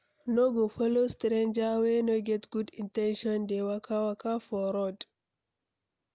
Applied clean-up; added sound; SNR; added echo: none; none; none; none.